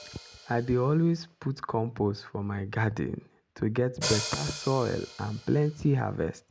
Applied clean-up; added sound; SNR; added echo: none; Hi-hat; 10 dB; none.